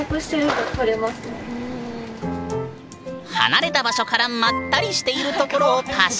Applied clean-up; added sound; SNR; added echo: none; none; none; none.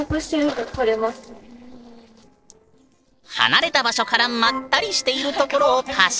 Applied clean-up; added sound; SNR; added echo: neural separator model SepFormer DNS4.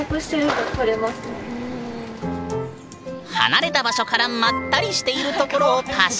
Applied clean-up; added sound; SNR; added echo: none; Church bell; 19 dB; none.